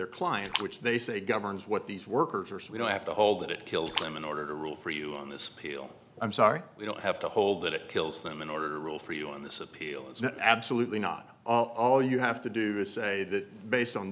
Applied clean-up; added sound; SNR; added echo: none; Splash, splatter; 12 dB; none.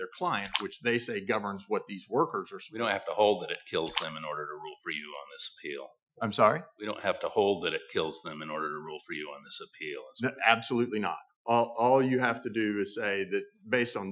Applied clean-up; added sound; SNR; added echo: classical method Wiener filter.